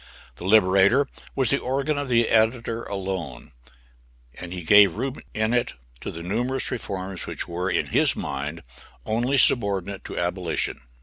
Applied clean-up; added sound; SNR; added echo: none; none; none; none.